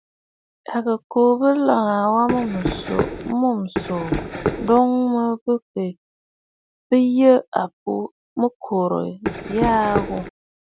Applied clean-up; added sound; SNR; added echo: none; Run; 4 dB; none.